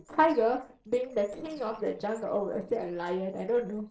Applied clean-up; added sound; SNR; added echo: neural separator model SepFormer DNS4.